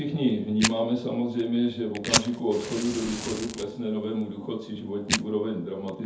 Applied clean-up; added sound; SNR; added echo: none; Fire; 6 dB; reverberation time 0.5 s.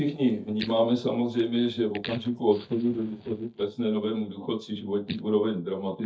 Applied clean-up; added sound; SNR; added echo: neural mask model DeepFilterNet 3.